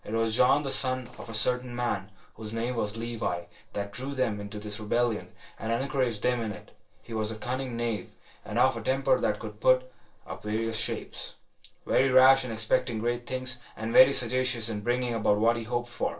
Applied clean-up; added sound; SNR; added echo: neural separator model SepFormer DNS4.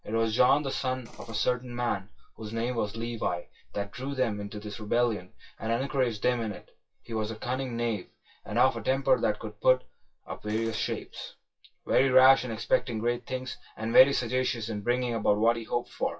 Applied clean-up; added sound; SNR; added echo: classical method WPE with log-MMSE.